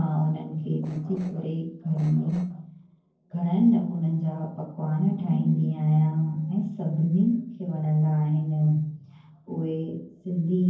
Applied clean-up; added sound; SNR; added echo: neural separator model SepFormer DNS4.